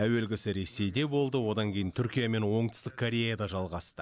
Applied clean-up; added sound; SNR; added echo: none; none; none; none.